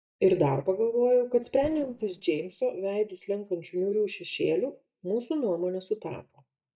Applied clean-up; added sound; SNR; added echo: neural mask model DeepFilterNet 3.